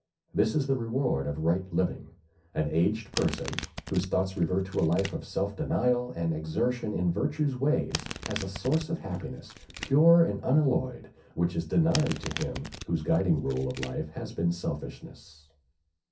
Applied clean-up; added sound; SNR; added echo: none; Domestic sounds, home sounds; 12 dB; reverberation time 0.3 s.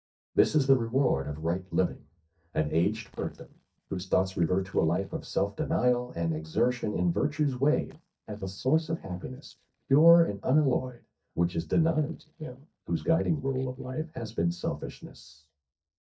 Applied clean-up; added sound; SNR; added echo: neural mask model DeepFilterNet 3.